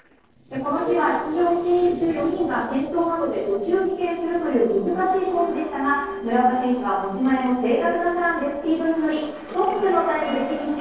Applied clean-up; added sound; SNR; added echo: neural separator model SepFormer DNS4.